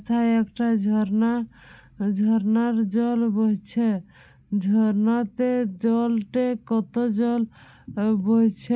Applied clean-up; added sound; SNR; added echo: none; none; none; none.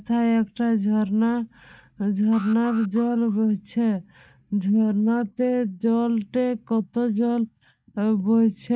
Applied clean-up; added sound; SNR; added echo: neural mask model DeepFilterNet 3.